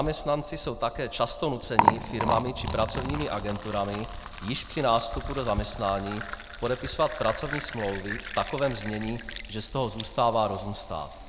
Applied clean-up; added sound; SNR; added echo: none; Liquid; 4 dB; none.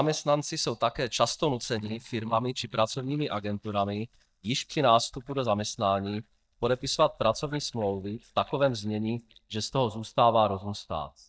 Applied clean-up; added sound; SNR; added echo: neural mask model DeepFilterNet 3.